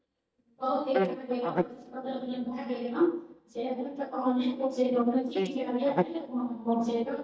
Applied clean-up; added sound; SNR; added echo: neural mask model DeepFilterNet 3.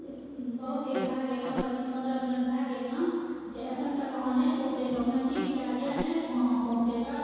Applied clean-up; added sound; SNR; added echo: none; Insect; 11 dB; reverberation time 2.0 s.